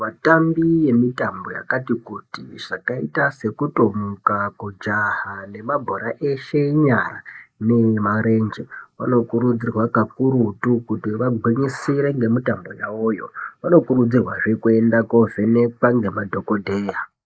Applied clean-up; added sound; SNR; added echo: neural mask model Resemble Enhance denoiser.